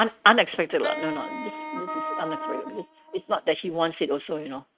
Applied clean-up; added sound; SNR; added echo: neural mask model RNNoise.